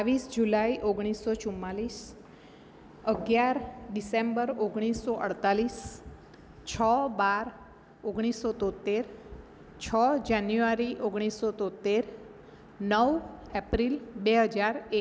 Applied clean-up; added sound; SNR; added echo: none; none; none; none.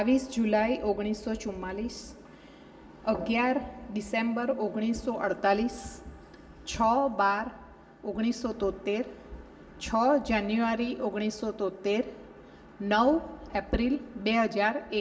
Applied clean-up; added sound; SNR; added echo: none; none; none; reverberation time 0.4 s.